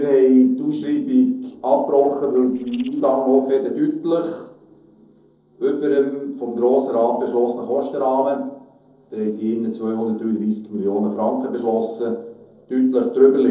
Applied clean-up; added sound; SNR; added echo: neural separator model SepFormer DNS4.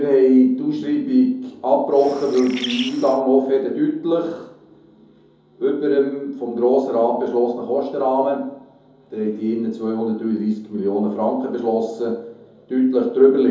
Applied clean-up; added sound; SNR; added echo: none; Bird; 12 dB; reverberation time 2.6 s.